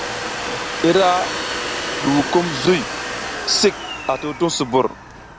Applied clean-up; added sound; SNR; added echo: none; Domestic sounds, home sounds; 6 dB; none.